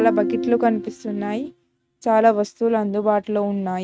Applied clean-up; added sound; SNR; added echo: neural mask model RNNoise.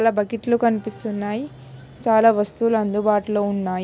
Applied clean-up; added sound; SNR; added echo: none; none; none; none.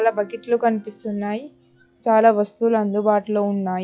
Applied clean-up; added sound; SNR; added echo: classical method log-MMSE.